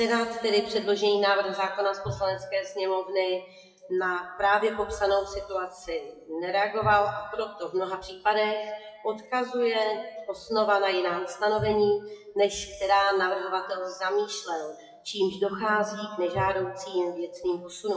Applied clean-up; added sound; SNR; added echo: classical method WPE with log-MMSE.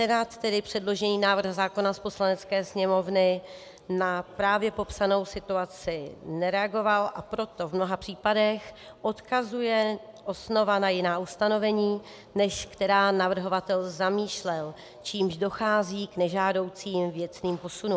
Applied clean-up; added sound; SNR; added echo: none; none; none; none.